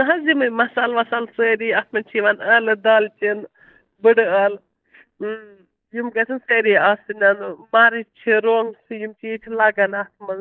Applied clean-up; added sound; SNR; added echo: neural mask model DeepFilterNet 3.